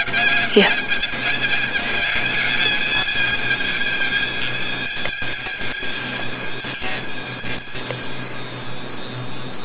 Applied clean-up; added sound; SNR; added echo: none; Screech; 0 dB; none.